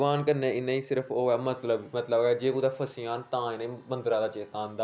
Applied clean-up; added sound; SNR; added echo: none; none; none; none.